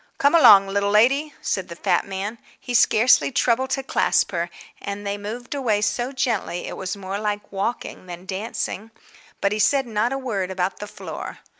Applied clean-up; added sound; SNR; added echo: none; none; none; none.